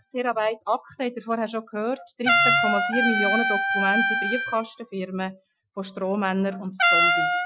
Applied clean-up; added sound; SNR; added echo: classical method Wiener filter.